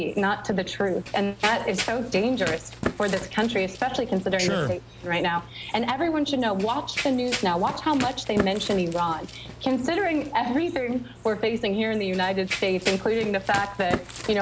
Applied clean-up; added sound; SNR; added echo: none; Run; 10 dB; none.